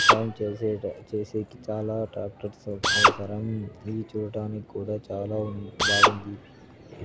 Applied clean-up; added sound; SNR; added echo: none; Drill; -4 dB; none.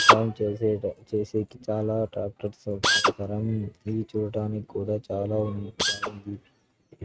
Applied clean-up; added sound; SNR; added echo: neural mask model RNNoise.